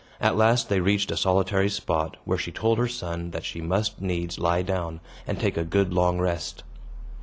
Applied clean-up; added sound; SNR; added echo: none; none; none; none.